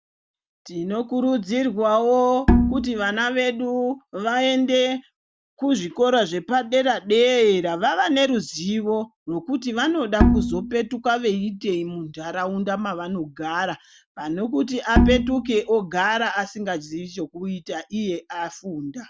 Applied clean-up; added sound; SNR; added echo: none; Bowed string instrument; -1 dB; none.